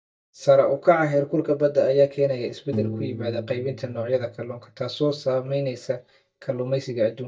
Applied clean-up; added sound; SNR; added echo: neural mask model DeepFilterNet 3.